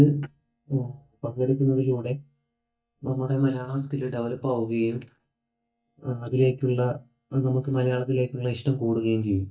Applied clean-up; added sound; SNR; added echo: neural mask model DeepFilterNet 3.